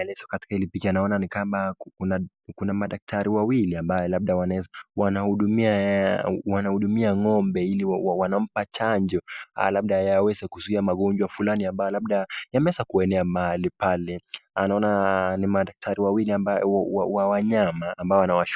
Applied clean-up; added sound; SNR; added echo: none; none; none; none.